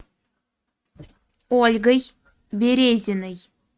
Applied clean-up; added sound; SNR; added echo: neural mask model RNNoise.